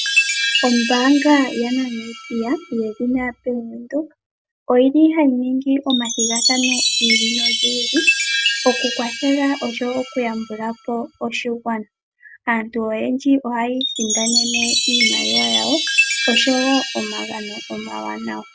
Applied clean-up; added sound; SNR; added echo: none; Chime; 2 dB; none.